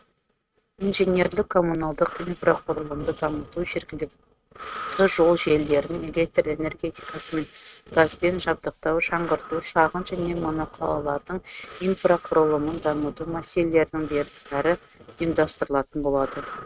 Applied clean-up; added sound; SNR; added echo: neural mask model RNNoise.